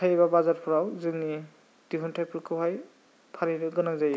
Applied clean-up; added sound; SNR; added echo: none; none; none; none.